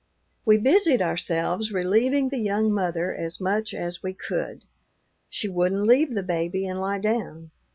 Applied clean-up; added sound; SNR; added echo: none; none; none; none.